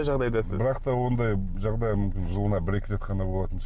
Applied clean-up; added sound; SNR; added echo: none; none; none; none.